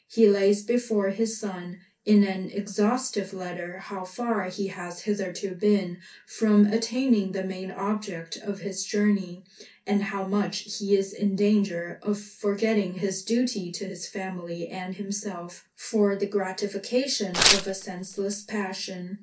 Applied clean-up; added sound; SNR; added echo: none; Tearing; -1 dB; reverberation time 0.3 s.